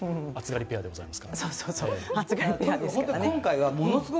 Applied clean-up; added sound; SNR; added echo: none; none; none; none.